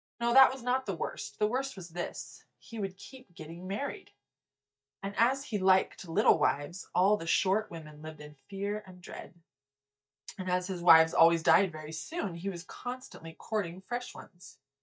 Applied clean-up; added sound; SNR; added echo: neural mask model DeepFilterNet 3.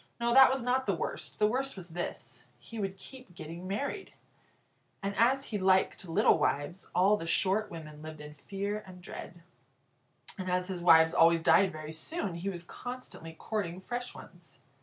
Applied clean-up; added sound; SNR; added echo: none; none; none; none.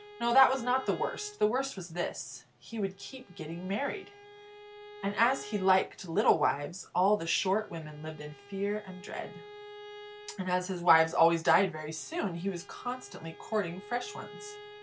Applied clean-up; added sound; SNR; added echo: none; Bowed string instrument; 19 dB; none.